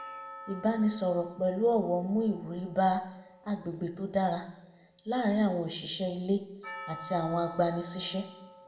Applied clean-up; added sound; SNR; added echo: none; Percussion; 18 dB; reverberation time 0.7 s.